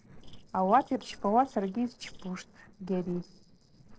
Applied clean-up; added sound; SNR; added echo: neural separator model SepFormer DNS4.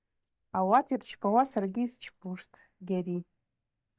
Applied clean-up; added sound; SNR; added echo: neural mask model DeepFilterNet 3.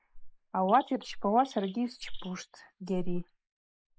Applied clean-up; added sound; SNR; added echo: neural mask model Resemble Enhance denoiser.